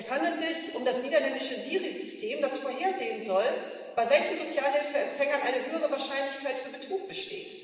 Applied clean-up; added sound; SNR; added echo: none; none; none; reverberation time 1.7 s.